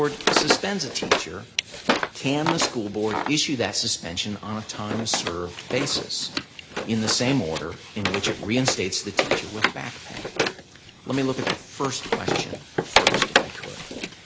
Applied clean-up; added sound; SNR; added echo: none; Wood; 0 dB; none.